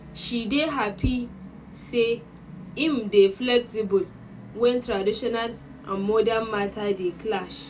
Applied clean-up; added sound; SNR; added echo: none; Musical instrument; 18 dB; reverberation time 0.2 s.